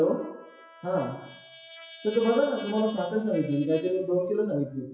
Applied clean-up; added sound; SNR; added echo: classical method WPE with log-MMSE.